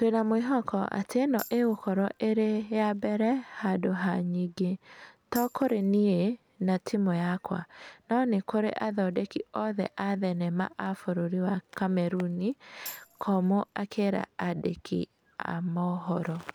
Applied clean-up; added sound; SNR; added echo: none; Tambourine; 20 dB; none.